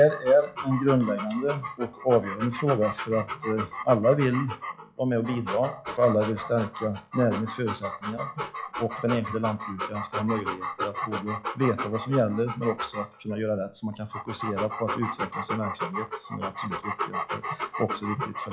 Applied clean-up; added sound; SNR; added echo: classical method log-MMSE.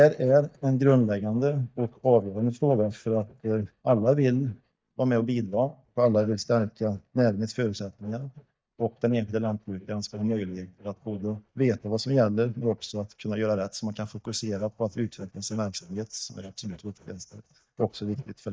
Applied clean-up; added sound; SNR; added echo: neural mask model DeepFilterNet 3.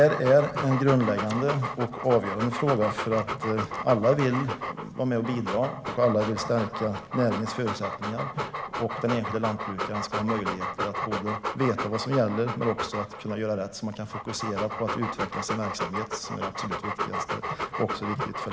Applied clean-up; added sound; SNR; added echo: none; Dog; 6 dB; none.